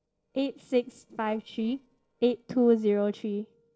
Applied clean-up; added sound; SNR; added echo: neural separator model SepFormer DNS4.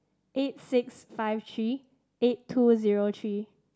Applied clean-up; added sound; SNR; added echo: none; none; none; none.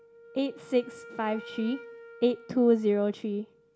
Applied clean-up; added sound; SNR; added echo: none; Wind instrument, woodwind instrument; 19 dB; none.